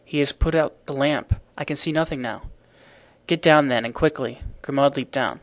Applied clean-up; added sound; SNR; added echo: none; none; none; none.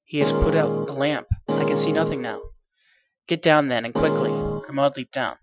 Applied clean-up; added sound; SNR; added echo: classical method Wiener filter.